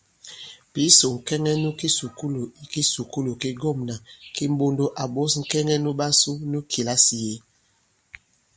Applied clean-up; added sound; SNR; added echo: none; none; none; none.